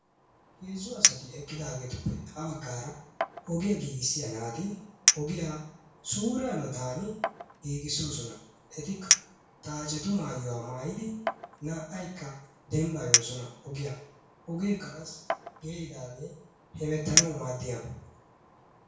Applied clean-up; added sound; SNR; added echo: none; Chink, clink; -1 dB; reverberation time 0.6 s.